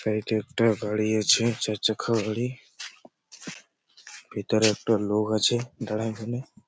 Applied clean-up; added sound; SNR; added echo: none; none; none; none.